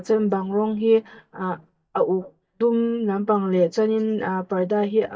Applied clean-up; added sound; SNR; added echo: neural mask model DeepFilterNet 3.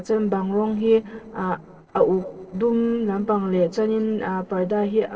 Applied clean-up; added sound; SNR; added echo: neural separator model SepFormer DNS4.